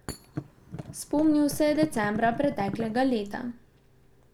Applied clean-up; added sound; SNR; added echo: none; Thump, thud; 12 dB; none.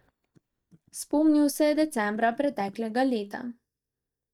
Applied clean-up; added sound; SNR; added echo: neural mask model DeepFilterNet 3.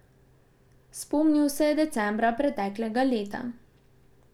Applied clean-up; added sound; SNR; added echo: none; none; none; none.